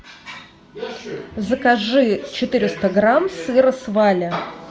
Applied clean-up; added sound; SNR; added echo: none; none; none; none.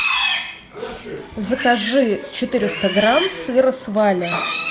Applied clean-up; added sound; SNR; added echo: none; Livestock, farm animals, working animals; 6 dB; none.